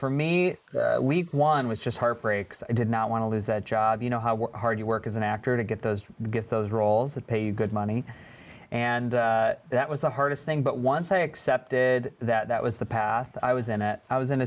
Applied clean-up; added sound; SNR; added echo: neural mask model Resemble Enhance denoiser.